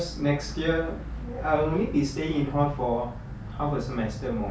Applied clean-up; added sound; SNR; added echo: none; none; none; none.